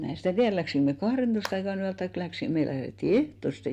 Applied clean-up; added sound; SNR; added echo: none; Clapping + Brass instrument; 19 dB; none.